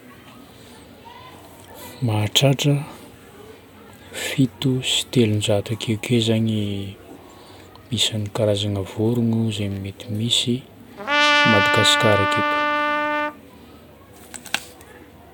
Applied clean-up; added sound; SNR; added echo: none; Trumpet; -4 dB; none.